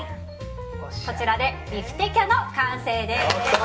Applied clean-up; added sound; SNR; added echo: none; none; none; reverberation time 0.7 s.